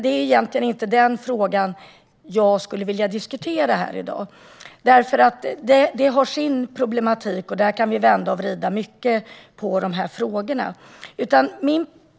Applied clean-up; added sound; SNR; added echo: none; none; none; none.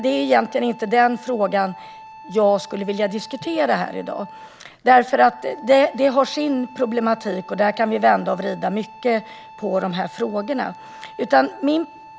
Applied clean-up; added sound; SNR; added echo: none; Wind instrument, woodwind instrument; 20 dB; none.